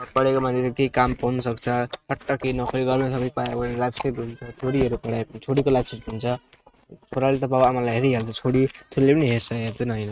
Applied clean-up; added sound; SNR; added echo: neural mask model RNNoise.